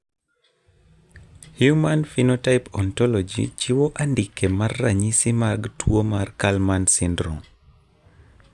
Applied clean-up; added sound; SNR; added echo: none; none; none; none.